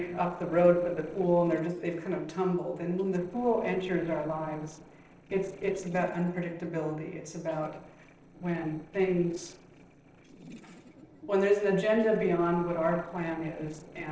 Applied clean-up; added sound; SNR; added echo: neural separator model SepFormer DNS4.